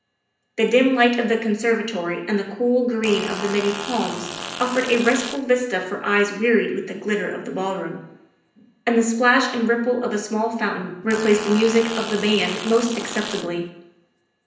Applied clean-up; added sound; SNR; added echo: none; Fart; 10 dB; reverberation time 0.8 s.